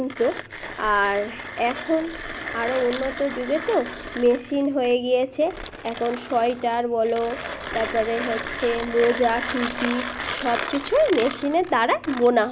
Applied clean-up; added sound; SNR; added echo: none; Mechanisms; 10 dB; none.